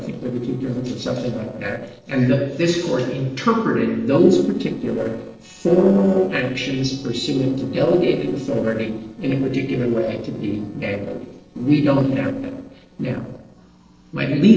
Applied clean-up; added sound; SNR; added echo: neural separator model SepFormer DNS4.